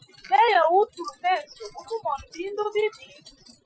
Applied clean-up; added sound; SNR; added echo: classical method Wiener filter.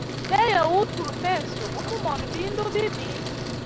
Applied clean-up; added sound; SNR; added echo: none; Truck; 5 dB; none.